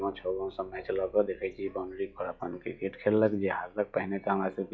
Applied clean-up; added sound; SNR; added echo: classical method log-MMSE.